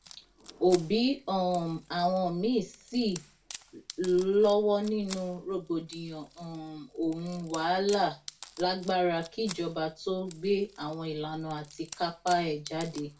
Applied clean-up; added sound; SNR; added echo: none; Wood; 20 dB; reverberation time 0.2 s.